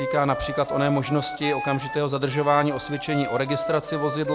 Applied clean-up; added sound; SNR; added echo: none; Wind instrument, woodwind instrument; 7 dB; none.